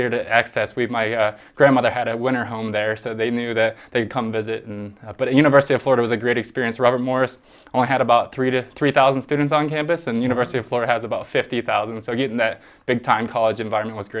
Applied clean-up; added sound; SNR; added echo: none; none; none; none.